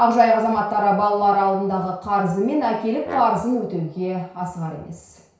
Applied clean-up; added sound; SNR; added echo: none; Brass instrument; 17 dB; reverberation time 0.6 s.